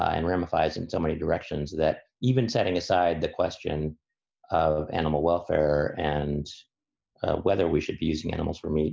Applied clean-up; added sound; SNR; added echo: none; none; none; none.